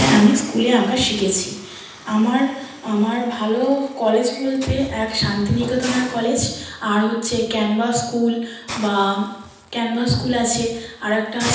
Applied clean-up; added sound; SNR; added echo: none; Hiss; 14 dB; reverberation time 0.9 s.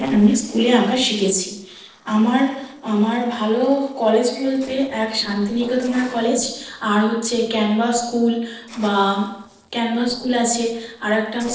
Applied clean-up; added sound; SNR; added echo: neural separator model SepFormer DNS4.